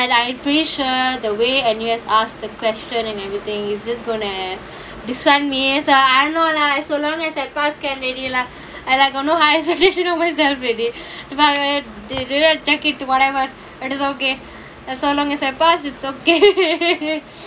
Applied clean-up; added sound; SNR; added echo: none; none; none; none.